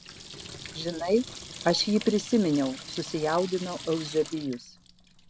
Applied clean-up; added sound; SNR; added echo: none; Sink (filling or washing) / Water tap, faucet; 14 dB; none.